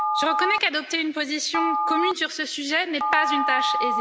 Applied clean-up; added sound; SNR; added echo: none; Telephone; 0 dB; none.